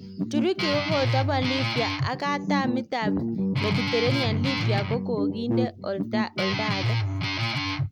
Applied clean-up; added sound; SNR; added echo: none; Guitar; -2 dB; none.